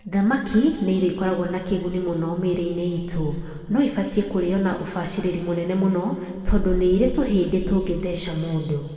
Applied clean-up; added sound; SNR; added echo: none; none; none; reverberation time 2.0 s.